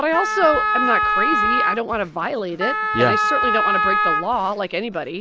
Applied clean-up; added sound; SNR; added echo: none; Wind instrument, woodwind instrument; -3 dB; none.